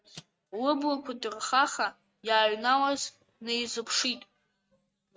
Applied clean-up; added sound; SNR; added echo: neural mask model RNNoise.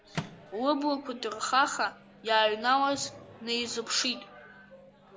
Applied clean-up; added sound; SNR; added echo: none; Microwave oven; 17 dB; none.